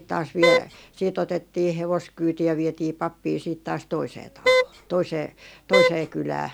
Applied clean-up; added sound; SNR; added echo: none; Wind instrument, woodwind instrument; -4 dB; none.